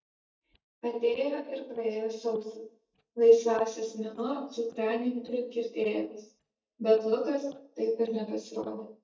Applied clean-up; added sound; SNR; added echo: neural mask model DeepFilterNet 3.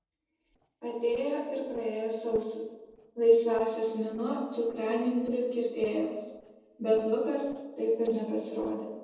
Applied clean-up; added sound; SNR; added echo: neural separator model SepFormer DNS4.